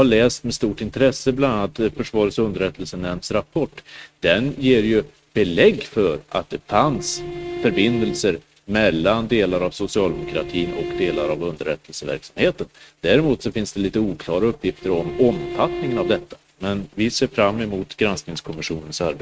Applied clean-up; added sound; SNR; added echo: neural mask model RNNoise.